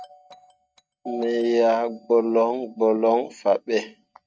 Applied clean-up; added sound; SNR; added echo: neural mask model RNNoise.